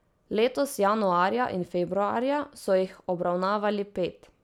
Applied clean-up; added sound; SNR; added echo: none; none; none; none.